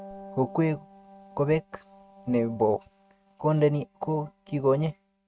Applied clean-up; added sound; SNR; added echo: neural mask model RNNoise.